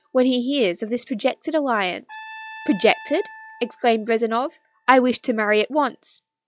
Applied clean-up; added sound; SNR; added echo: classical method log-MMSE.